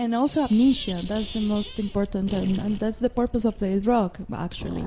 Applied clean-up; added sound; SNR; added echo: none; Sink (filling or washing); 14 dB; none.